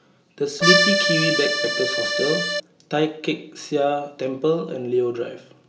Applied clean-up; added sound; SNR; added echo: none; Accordion; -4 dB; reverberation time 0.6 s.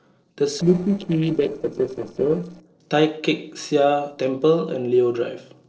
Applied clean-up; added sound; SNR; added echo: neural separator model SepFormer DNS4.